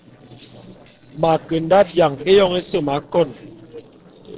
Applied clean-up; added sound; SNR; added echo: neural separator model SepFormer DNS4.